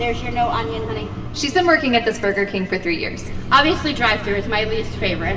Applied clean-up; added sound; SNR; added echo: none; none; none; reverberation time 2.3 s.